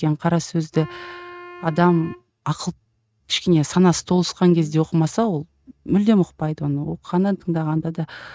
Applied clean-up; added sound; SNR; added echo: neural mask model RNNoise.